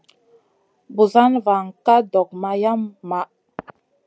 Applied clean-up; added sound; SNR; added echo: none; none; none; none.